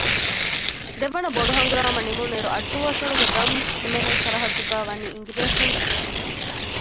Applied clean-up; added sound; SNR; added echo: none; Tearing; -4 dB; none.